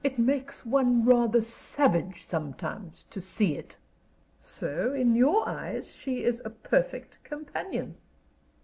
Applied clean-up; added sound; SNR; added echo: none; none; none; none.